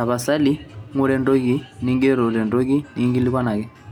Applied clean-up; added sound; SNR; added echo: none; none; none; none.